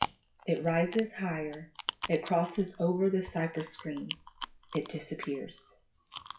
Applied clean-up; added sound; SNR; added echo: classical method WPE with log-MMSE.